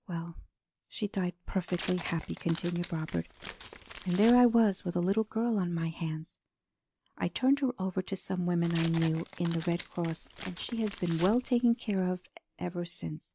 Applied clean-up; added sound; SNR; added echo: none; Tearing; 14 dB; none.